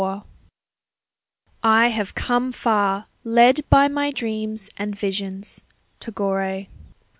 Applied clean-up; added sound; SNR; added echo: none; none; none; none.